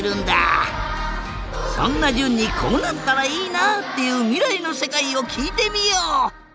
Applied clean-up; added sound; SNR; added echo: none; none; none; none.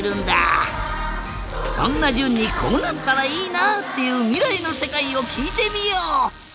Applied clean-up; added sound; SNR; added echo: none; Packing tape, duct tape; 16 dB; none.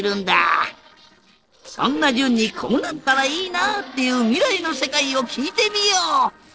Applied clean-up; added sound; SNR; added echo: neural separator model SepFormer DNS4.